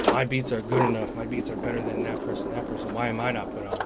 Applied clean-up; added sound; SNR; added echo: none; Sliding door; 0 dB; none.